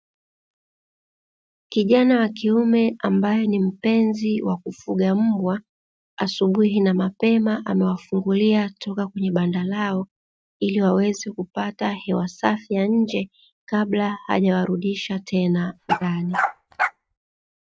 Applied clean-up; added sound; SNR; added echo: neural mask model RNNoise.